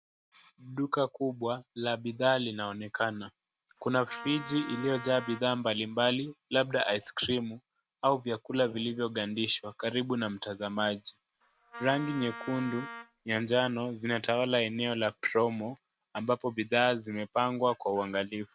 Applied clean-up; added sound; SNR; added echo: none; Wind instrument, woodwind instrument; 13 dB; none.